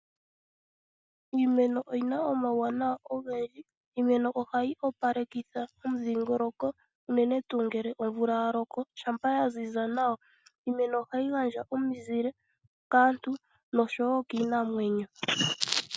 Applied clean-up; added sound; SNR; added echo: none; none; none; none.